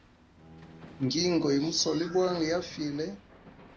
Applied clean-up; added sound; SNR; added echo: none; Bowed string instrument + Hammer; 19 dB; none.